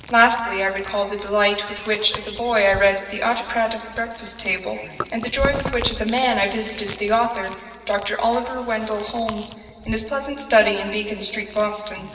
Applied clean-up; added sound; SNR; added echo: none; Chewing, mastication; 14 dB; reverberation time 2.6 s.